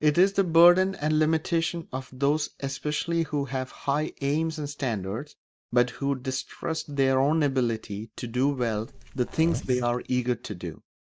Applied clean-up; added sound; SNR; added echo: neural mask model DeepFilterNet 3.